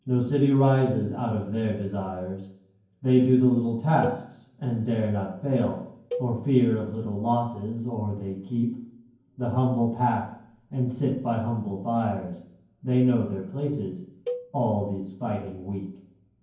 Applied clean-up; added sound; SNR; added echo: none; Cowbell; 13 dB; reverberation time 0.9 s.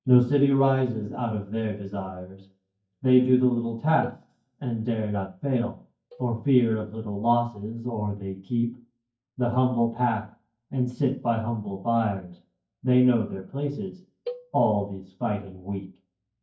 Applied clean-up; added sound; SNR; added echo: neural mask model DeepFilterNet 3.